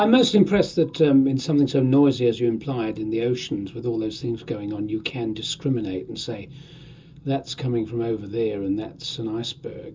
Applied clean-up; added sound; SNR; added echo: none; none; none; reverberation time 0.2 s.